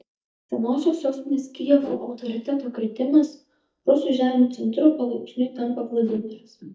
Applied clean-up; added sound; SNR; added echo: neural mask model DeepFilterNet 3.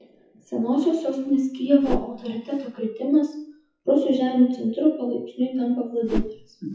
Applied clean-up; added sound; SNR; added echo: classical method WPE with log-MMSE.